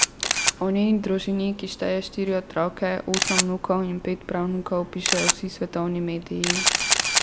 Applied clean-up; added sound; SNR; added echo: none; Camera; 1 dB; none.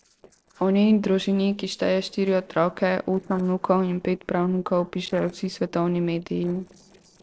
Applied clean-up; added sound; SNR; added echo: neural separator model SepFormer DNS4.